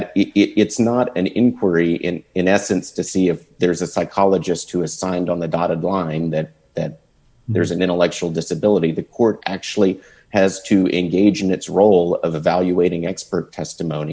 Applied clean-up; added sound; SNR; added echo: none; none; none; none.